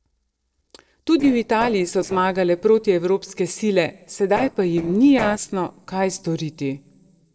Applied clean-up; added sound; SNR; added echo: neural separator model SepFormer DNS4.